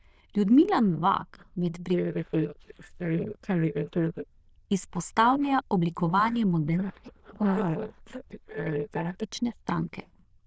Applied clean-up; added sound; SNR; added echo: neural diffusion model UNIVERSE++.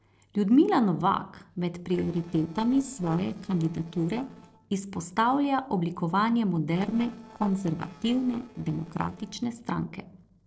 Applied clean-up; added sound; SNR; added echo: neural separator model SepFormer DNS4.